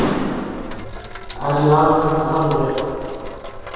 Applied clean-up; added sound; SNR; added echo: none; Sink (filling or washing); 11 dB; reverberation time 2.0 s.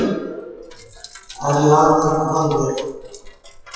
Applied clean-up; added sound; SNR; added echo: classical method WPE with log-MMSE.